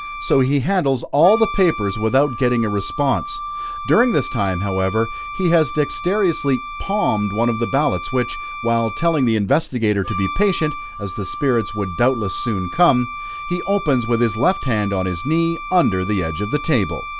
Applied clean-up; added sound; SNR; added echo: none; Wind instrument, woodwind instrument; 10 dB; none.